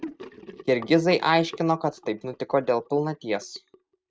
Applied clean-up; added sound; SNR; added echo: neural mask model RNNoise.